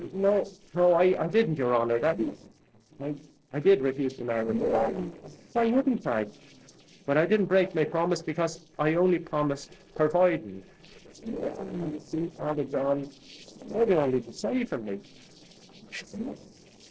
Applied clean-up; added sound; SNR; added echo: neural separator model SepFormer DNS4.